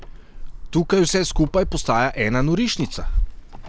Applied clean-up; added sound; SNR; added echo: none; Keys jangling; 5 dB; none.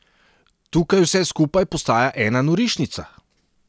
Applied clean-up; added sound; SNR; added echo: none; none; none; none.